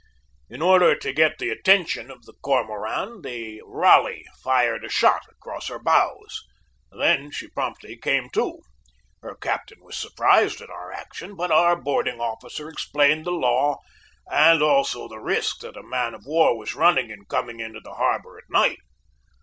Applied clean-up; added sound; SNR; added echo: none; none; none; none.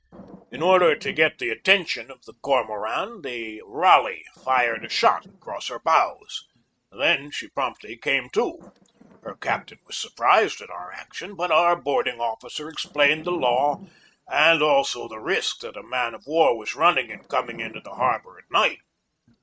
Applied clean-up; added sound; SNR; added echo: neural mask model RNNoise.